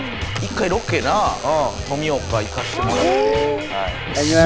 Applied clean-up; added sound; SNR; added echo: none; Drum kit + Alarm / Door; 3 dB; none.